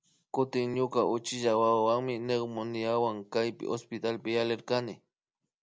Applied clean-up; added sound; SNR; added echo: none; none; none; none.